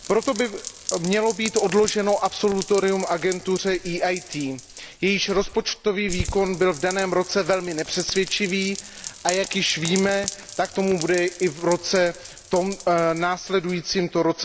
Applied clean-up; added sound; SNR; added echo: none; Rain; 13 dB; none.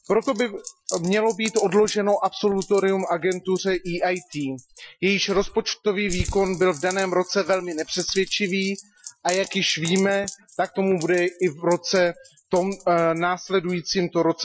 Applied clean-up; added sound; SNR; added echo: classical method Wiener filter.